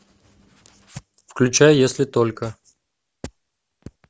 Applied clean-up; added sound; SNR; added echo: none; none; none; none.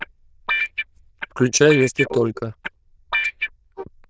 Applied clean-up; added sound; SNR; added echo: neural diffusion model UNIVERSE++.